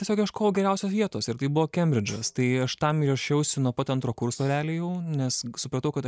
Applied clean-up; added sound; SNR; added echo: neural mask model Resemble Enhance denoiser.